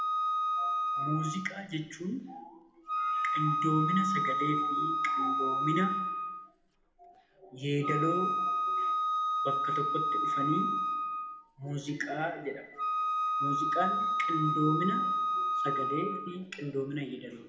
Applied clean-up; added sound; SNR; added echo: none; Wind instrument, woodwind instrument; -4 dB; reverberation time 0.7 s.